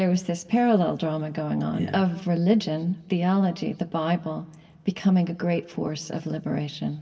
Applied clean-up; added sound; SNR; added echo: none; none; none; reverberation time 1.3 s.